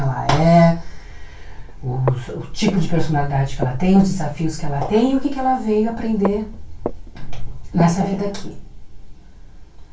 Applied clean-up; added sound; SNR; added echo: none; Walk, footsteps; 16 dB; reverberation time 0.2 s.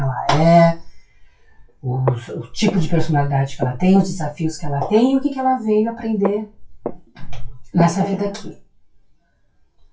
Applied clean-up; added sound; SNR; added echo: classical method WPE with log-MMSE.